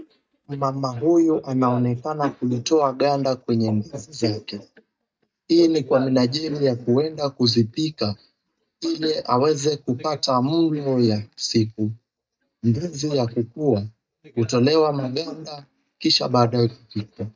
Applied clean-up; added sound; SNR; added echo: neural mask model DeepFilterNet 3.